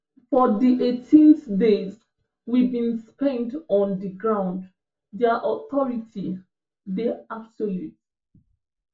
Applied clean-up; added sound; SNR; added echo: none; none; none; reverberation time 0.2 s.